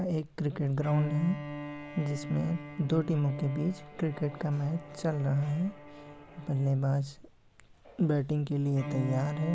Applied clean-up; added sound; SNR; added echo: none; Bowed string instrument; 11 dB; none.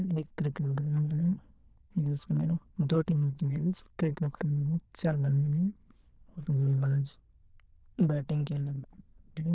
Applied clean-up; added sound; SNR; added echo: neural diffusion model UNIVERSE++.